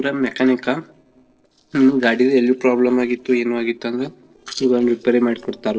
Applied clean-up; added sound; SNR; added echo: neural separator model SepFormer DNS4.